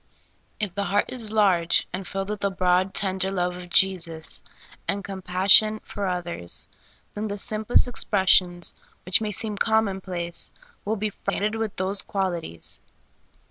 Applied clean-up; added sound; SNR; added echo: none; none; none; none.